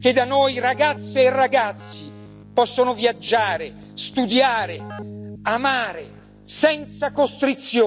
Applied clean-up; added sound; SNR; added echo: none; Keyboard (musical); 17 dB; none.